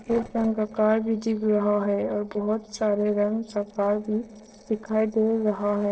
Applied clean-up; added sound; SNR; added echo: neural separator model SepFormer DNS4.